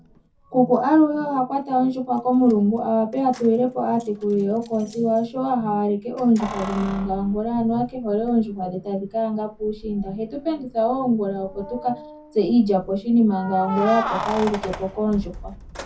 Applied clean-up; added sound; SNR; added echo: none; Keys jangling; 14 dB; reverberation time 0.3 s.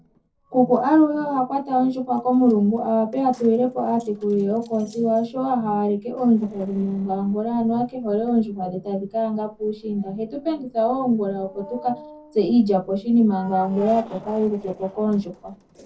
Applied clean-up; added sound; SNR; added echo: neural separator model SepFormer DNS4.